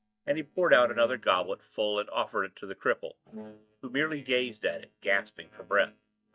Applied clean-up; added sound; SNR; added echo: neural mask model DeepFilterNet 3.